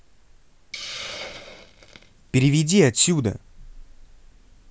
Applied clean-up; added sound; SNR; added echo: none; Hiss; 18 dB; none.